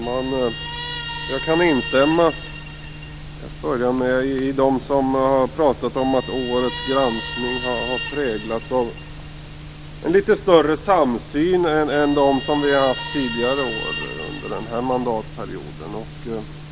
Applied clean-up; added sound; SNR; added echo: none; Guitar; 13 dB; none.